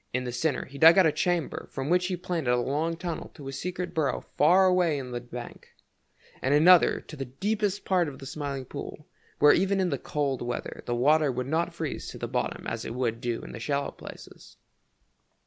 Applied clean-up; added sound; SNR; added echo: none; none; none; none.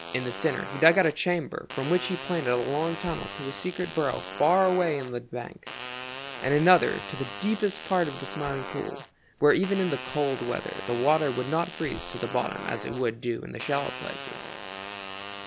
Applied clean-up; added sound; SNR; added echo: none; Fart; 10 dB; none.